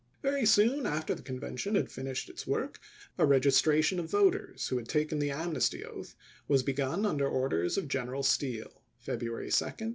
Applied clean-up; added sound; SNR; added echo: none; none; none; none.